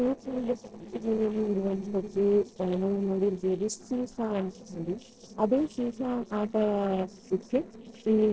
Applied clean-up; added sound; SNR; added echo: neural separator model SepFormer DNS4.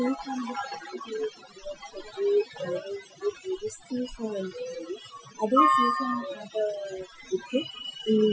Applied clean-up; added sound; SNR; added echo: classical method Wiener filter.